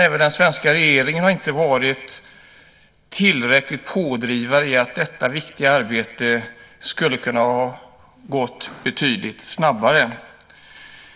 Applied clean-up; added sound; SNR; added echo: none; none; none; none.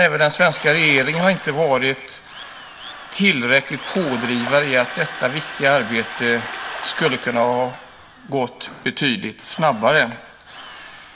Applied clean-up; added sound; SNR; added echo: none; Drill + Bathtub (filling or washing); 12 dB; none.